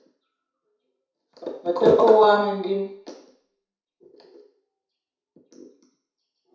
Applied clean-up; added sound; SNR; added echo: none; none; none; reverberation time 0.6 s.